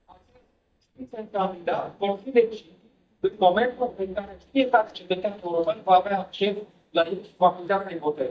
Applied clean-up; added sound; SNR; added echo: neural mask model DeepFilterNet 3.